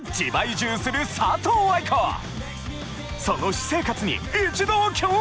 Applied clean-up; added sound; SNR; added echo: none; none; none; none.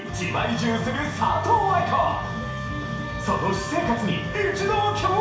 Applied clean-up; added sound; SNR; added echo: none; Wind instrument, woodwind instrument; 12 dB; reverberation time 0.6 s.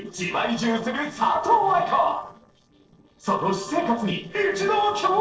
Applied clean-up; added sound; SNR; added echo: neural separator model SepFormer DNS4.